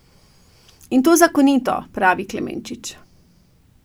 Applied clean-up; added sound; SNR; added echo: none; none; none; none.